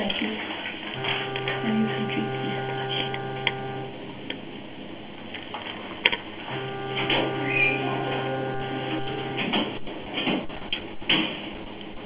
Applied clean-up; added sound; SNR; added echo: none; Bowed string instrument; 5 dB; reverberation time 0.2 s.